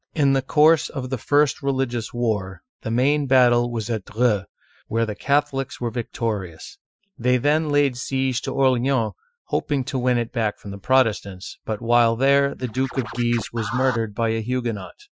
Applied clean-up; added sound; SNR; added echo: classical method Wiener filter.